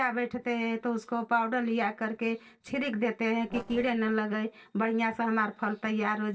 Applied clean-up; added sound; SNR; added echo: neural separator model SepFormer DNS4.